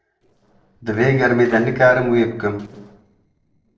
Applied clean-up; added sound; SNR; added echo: neural separator model SepFormer DNS4.